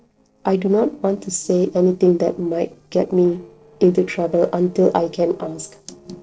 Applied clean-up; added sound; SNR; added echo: neural separator model SepFormer DNS4.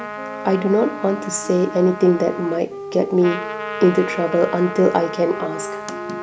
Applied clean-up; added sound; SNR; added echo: none; Wind instrument, woodwind instrument + Trumpet; 9 dB; none.